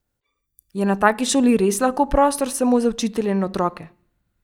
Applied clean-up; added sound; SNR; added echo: neural mask model DeepFilterNet 3.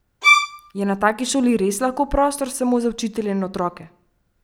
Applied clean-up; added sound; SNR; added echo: none; Bowed string instrument; -4 dB; none.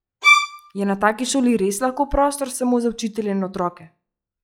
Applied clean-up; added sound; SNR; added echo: classical method log-MMSE.